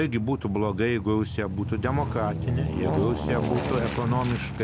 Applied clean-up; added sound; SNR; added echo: none; Aircraft; 3 dB; none.